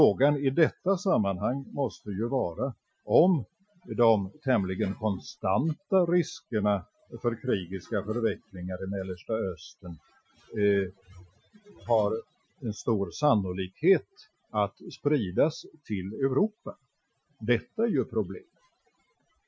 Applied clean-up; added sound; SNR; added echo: classical method Wiener filter.